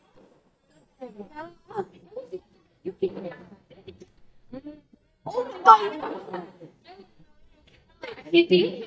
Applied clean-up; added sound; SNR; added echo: neural mask model DeepFilterNet 3.